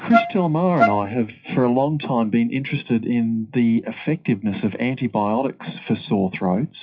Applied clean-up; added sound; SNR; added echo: classical method WPE with log-MMSE.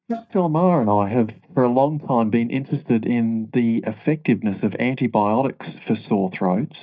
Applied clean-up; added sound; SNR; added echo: neural mask model DeepFilterNet 3.